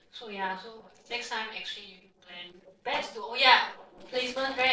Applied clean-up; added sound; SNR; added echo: neural separator model SepFormer DNS4.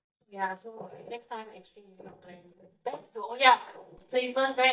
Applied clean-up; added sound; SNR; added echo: neural mask model DeepFilterNet 3.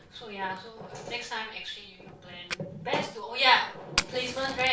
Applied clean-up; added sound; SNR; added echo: none; Fire; 10 dB; reverberation time 0.4 s.